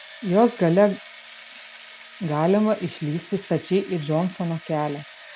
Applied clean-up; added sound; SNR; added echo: none; Engine / Drill; 18 dB; none.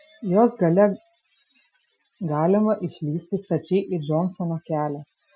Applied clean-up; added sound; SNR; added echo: classical method Wiener filter.